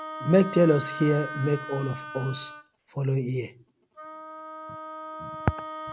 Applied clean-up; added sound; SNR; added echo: none; Wind instrument, woodwind instrument; 11 dB; none.